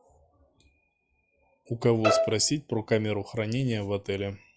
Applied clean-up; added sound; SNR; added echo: classical method log-MMSE.